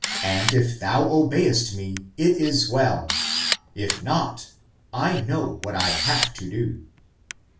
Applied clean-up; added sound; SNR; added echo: none; Camera; 7 dB; reverberation time 0.3 s.